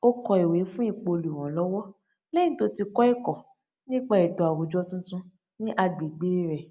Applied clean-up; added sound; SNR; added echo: none; none; none; none.